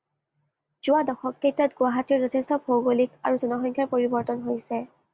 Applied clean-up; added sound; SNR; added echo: none; none; none; none.